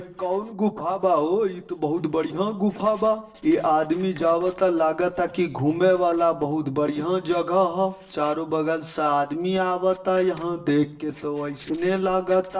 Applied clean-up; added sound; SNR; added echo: neural separator model SepFormer DNS4.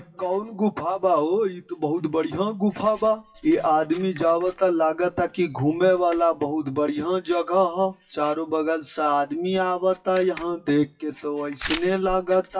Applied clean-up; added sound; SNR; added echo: classical method WPE with log-MMSE.